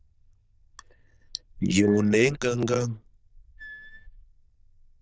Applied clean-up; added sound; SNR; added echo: neural diffusion model UNIVERSE++.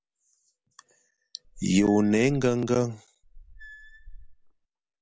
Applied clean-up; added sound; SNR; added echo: none; Squeak / Screech; 18 dB; none.